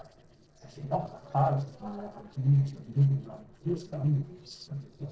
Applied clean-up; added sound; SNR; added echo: neural separator model SepFormer DNS4.